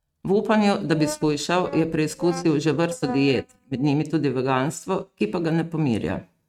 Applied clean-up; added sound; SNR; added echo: neural mask model RNNoise.